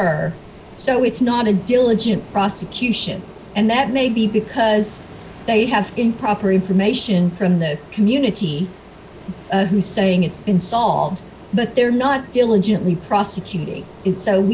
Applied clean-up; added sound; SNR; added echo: none; Ocean; 20 dB; none.